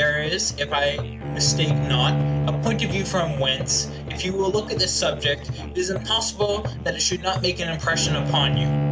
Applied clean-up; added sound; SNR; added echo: none; Musical instrument + Bowed string instrument; 2 dB; none.